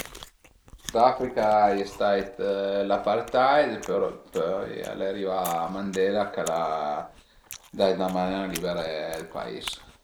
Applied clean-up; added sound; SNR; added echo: none; Chewing, mastication; 19 dB; none.